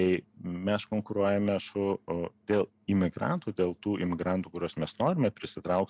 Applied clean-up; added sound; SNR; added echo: none; none; none; none.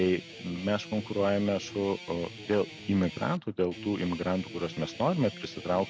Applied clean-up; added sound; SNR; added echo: none; Guitar; 15 dB; none.